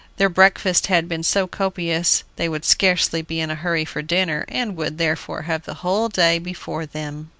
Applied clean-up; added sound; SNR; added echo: none; none; none; none.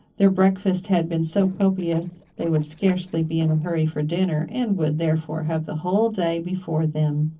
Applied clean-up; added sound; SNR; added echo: neural separator model SepFormer DNS4.